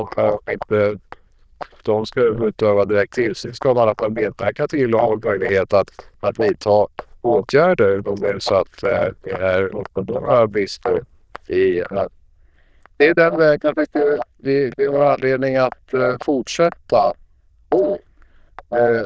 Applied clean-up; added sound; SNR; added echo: neural diffusion model UNIVERSE++.